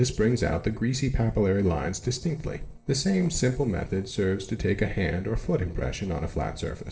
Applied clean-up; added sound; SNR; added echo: neural separator model SepFormer DNS4.